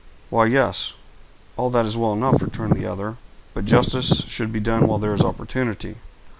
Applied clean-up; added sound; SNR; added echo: none; Wind; -1 dB; none.